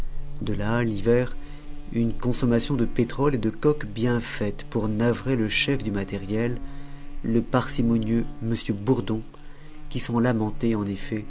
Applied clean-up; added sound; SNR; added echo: none; Buzz; 6 dB; none.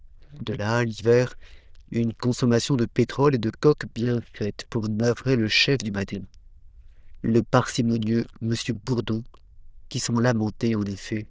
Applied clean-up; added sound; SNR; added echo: neural diffusion model UNIVERSE++.